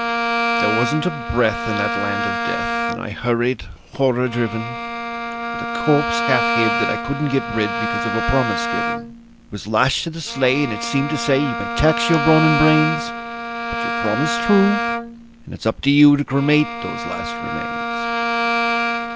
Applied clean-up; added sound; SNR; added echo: none; Bowed string instrument; 2 dB; none.